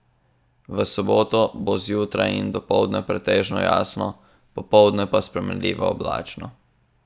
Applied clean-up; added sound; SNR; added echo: none; none; none; none.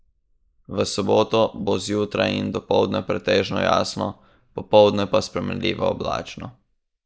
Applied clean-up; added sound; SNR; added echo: neural mask model Resemble Enhance denoiser.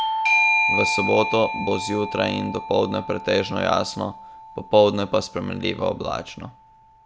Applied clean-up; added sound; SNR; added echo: none; Bell / Doorbell; 3 dB; none.